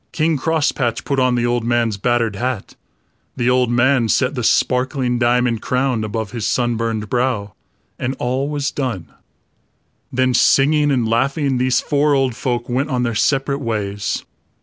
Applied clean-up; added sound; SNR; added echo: none; none; none; none.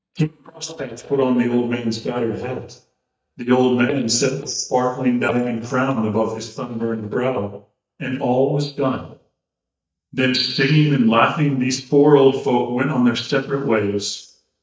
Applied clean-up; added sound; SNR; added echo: neural mask model DeepFilterNet 3.